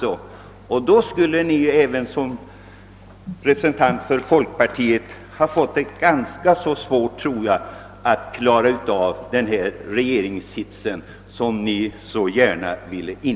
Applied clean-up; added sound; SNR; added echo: none; none; none; none.